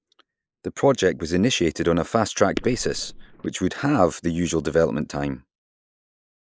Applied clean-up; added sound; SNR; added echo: neural mask model Resemble Enhance denoiser.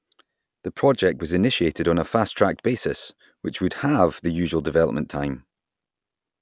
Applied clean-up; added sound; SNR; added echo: none; none; none; none.